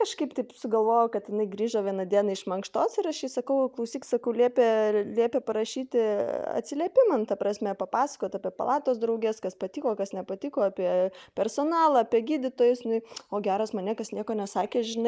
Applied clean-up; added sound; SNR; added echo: none; none; none; none.